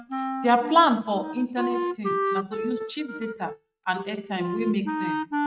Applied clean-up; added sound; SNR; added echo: neural mask model RNNoise.